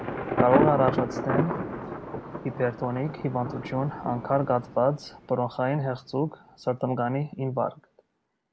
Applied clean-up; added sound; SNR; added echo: none; Thunder; 5 dB; none.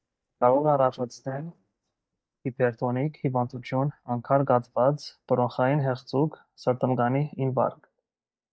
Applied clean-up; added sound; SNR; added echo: neural mask model DeepFilterNet 3.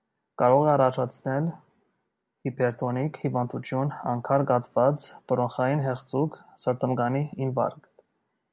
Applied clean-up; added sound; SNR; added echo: none; none; none; none.